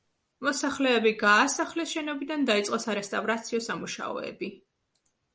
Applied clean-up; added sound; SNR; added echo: none; none; none; none.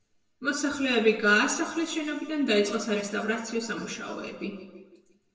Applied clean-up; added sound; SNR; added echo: none; none; none; reverberation time 1.2 s.